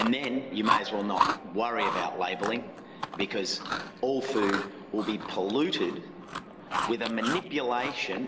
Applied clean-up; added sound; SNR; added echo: none; Chewing, mastication; 4 dB; none.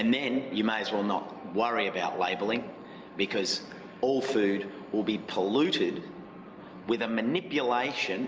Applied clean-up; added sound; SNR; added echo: none; none; none; none.